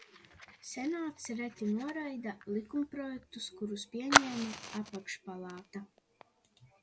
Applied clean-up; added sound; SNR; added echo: none; Fire; -1 dB; none.